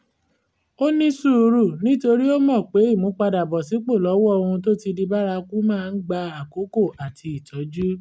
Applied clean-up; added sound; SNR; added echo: none; none; none; none.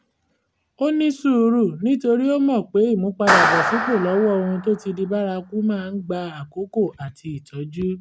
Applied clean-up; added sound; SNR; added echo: none; Clapping; 2 dB; none.